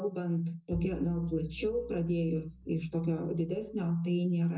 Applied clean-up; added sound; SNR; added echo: none; Bowed string instrument; 15 dB; reverberation time 0.2 s.